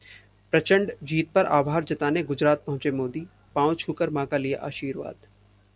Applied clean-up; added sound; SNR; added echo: none; none; none; none.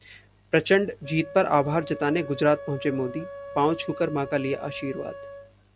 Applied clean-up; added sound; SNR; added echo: none; Wind instrument, woodwind instrument; 14 dB; none.